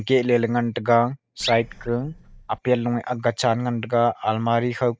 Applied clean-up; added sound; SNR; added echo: neural mask model DeepFilterNet 3.